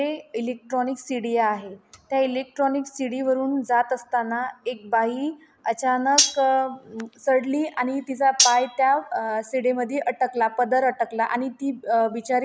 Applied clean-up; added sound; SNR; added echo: none; Cutlery, silverware; 2 dB; none.